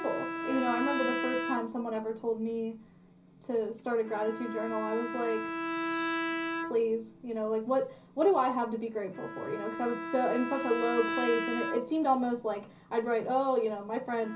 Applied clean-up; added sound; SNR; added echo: none; Bowed string instrument; 6 dB; reverberation time 0.5 s.